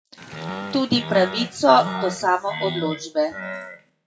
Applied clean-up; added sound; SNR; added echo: classical method WPE with log-MMSE.